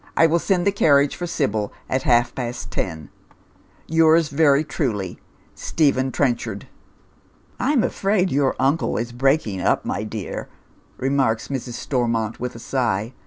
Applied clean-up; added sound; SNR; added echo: none; none; none; none.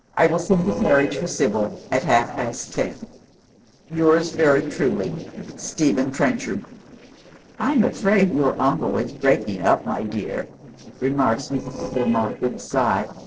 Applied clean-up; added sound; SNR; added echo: neural separator model SepFormer DNS4.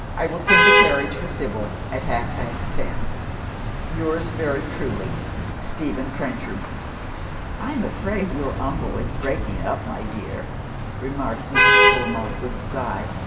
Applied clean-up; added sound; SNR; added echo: none; Traffic noise, roadway noise / Vehicle horn, car horn, honking; -4 dB; reverberation time 2.3 s.